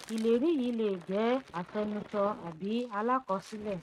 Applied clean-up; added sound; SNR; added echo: neural mask model RNNoise.